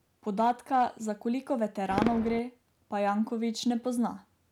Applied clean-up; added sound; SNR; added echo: none; Fireworks; 12 dB; none.